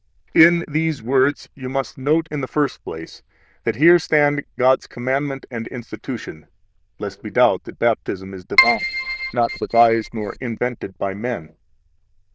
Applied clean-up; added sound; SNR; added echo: neural diffusion model UNIVERSE++.